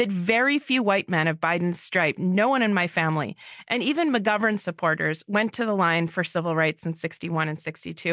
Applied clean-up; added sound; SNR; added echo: none; none; none; none.